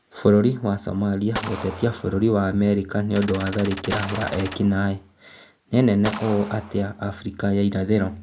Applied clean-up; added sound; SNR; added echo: none; Gunshot, gunfire + Gunshot, gunfire; 12 dB; none.